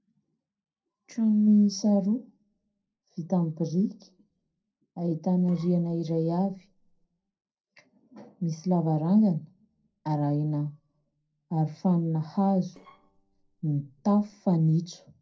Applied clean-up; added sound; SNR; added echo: neural separator model SepFormer DNS4.